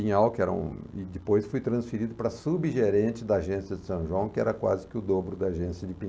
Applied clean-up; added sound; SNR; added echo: none; none; none; none.